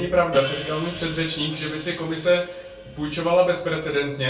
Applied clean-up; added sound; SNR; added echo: none; Hi-hat; 15 dB; reverberation time 0.3 s.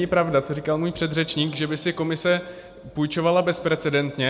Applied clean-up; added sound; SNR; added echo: none; none; none; none.